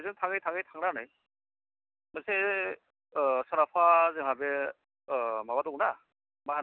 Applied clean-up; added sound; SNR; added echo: none; none; none; none.